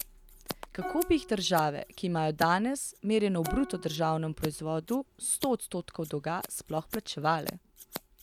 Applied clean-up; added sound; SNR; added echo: none; Plucked string instrument + Scissors; 13 dB; none.